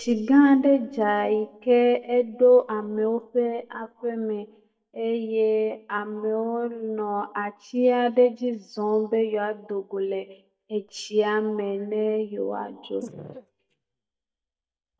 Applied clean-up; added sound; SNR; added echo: neural mask model DeepFilterNet 3.